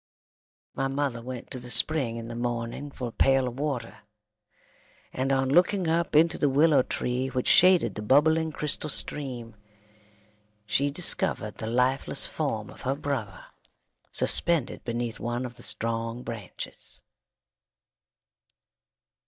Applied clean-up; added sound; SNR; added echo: neural mask model DeepFilterNet 3.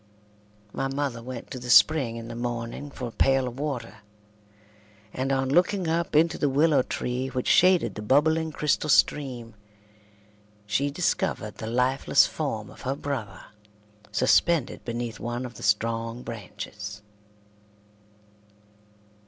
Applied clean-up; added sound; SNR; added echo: none; none; none; none.